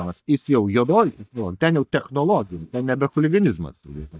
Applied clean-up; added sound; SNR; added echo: neural mask model DeepFilterNet 3.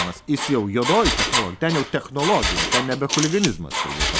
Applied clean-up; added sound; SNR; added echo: none; Camera + Engine; 2 dB; none.